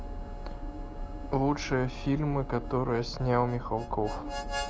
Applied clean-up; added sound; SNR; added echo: none; Harmonica; 13 dB; none.